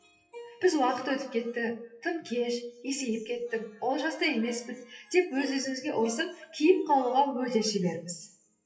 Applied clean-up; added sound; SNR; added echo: classical method WPE with log-MMSE.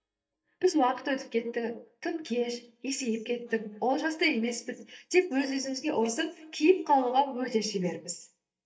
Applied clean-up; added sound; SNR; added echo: neural mask model DeepFilterNet 3.